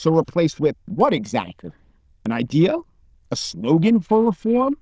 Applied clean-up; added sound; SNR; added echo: neural diffusion model UNIVERSE++.